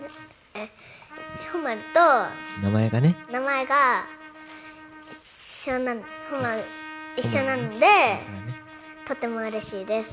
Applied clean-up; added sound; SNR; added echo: none; Trumpet; 16 dB; none.